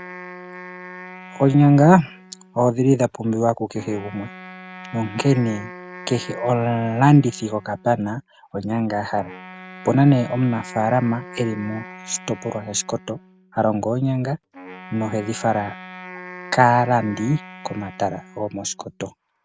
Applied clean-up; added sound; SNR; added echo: none; Wind instrument, woodwind instrument; 18 dB; none.